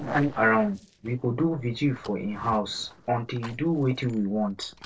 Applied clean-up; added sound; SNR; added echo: neural separator model SepFormer DNS4.